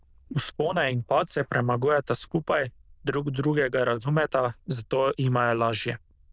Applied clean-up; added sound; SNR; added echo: neural diffusion model UNIVERSE++.